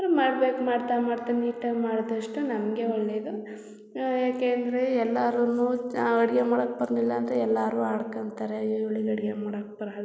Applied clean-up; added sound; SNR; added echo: none; none; none; none.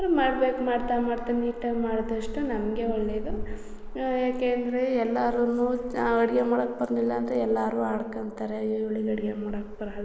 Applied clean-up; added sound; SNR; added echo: none; Traffic noise, roadway noise; 11 dB; none.